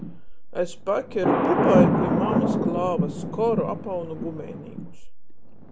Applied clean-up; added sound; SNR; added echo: none; Thunder; -3 dB; none.